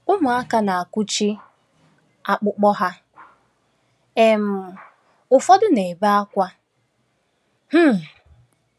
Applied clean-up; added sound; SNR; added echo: none; none; none; none.